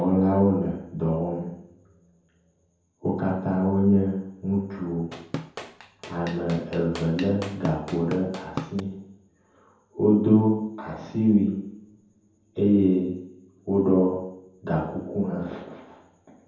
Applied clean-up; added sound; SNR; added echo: none; Drum / Drum kit; 12 dB; reverberation time 0.9 s.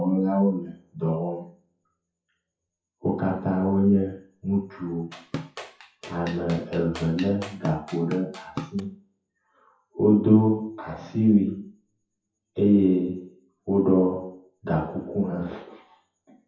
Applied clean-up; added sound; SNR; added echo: classical method WPE with log-MMSE.